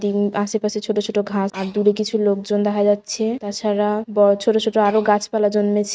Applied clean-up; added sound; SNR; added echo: neural mask model RNNoise.